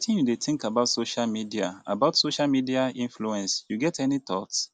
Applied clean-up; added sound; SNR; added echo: none; none; none; none.